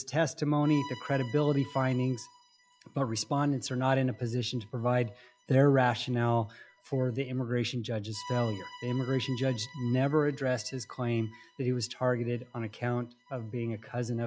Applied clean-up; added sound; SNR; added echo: classical method log-MMSE.